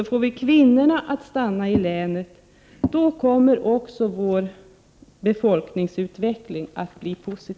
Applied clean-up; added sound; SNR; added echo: none; none; none; none.